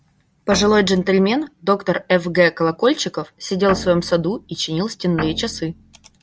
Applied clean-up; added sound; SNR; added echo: none; Guitar; 13 dB; none.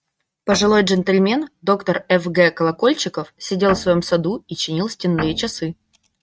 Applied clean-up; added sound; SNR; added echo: neural mask model RNNoise.